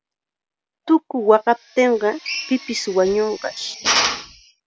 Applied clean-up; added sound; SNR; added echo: none; Drill; 6 dB; none.